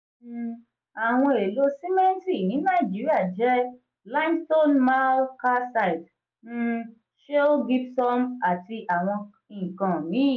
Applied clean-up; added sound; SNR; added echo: none; none; none; none.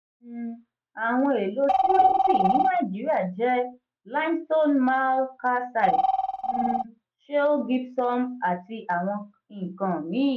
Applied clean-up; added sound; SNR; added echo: neural mask model RNNoise.